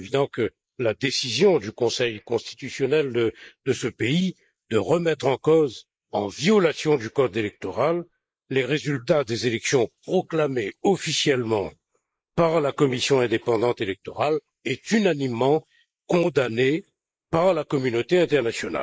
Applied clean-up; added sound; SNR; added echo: neural mask model Resemble Enhance denoiser.